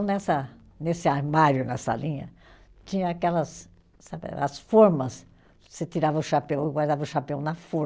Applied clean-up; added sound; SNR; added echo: none; none; none; none.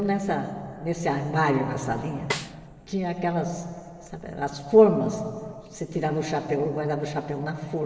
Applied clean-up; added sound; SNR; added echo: none; Snare drum; 11 dB; reverberation time 2.9 s.